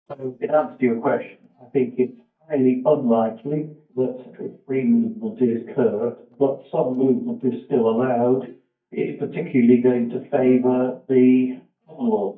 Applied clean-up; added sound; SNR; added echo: neural mask model DeepFilterNet 3.